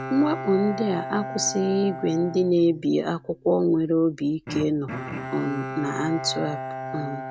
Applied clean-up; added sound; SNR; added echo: none; Bowed string instrument; 10 dB; none.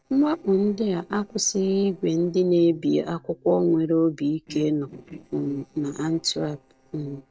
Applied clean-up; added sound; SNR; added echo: neural separator model SepFormer DNS4.